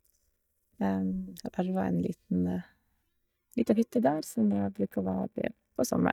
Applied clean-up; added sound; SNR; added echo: neural mask model DeepFilterNet 3.